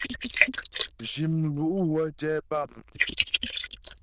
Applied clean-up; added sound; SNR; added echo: neural diffusion model UNIVERSE++.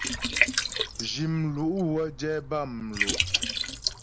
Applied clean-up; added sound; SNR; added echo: none; Liquid; -1 dB; none.